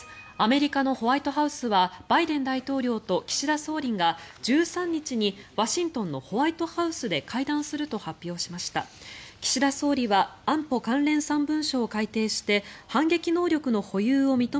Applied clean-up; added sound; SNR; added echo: none; none; none; none.